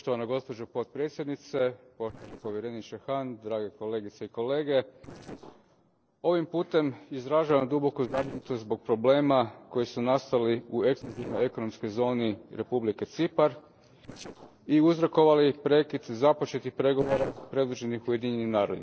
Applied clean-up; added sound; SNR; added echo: neural separator model SepFormer DNS4.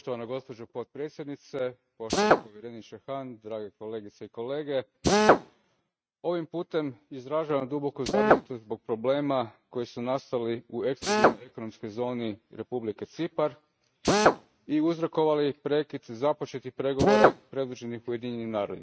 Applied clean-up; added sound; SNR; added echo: neural mask model RNNoise.